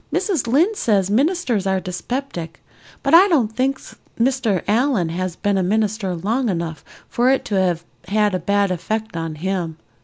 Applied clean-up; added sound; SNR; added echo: none; none; none; none.